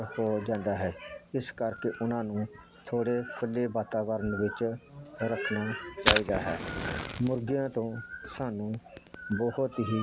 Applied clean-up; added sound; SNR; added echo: none; Fire; 6 dB; none.